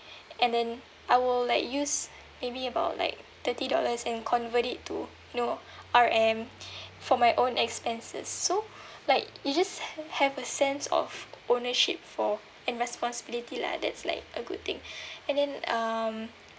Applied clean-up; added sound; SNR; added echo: none; none; none; none.